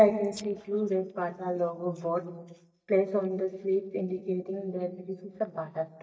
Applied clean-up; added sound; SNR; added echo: neural mask model DeepFilterNet 3.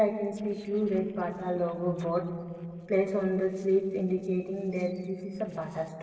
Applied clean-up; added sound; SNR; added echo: neural separator model SepFormer DNS4.